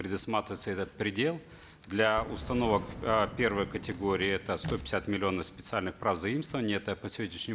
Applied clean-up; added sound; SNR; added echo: none; Boom; 16 dB; none.